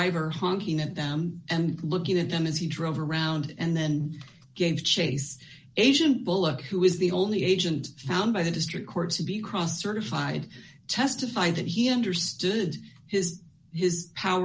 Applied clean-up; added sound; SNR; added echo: none; none; none; none.